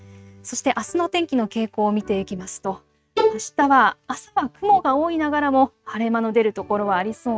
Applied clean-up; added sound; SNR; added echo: neural mask model RNNoise.